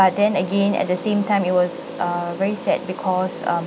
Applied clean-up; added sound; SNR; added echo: none; none; none; none.